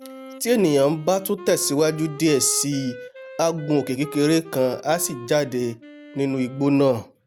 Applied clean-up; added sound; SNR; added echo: none; Wind instrument, woodwind instrument; 17 dB; none.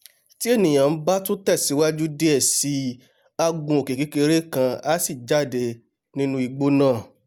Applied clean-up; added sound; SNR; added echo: none; none; none; none.